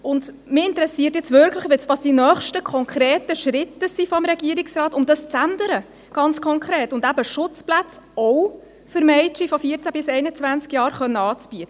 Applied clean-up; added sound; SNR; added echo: none; none; none; none.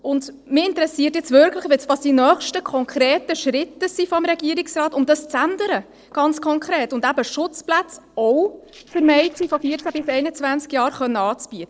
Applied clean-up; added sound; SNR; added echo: neural separator model SepFormer DNS4.